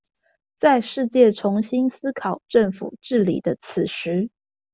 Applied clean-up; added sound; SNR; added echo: none; none; none; none.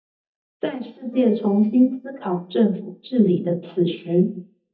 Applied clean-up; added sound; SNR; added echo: neural mask model DeepFilterNet 3.